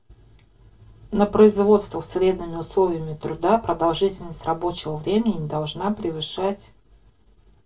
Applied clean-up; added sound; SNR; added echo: none; none; none; reverberation time 0.1 s.